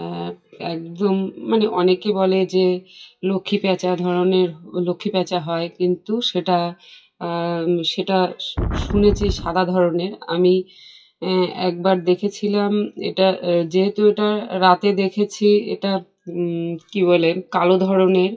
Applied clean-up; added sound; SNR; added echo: classical method WPE with log-MMSE.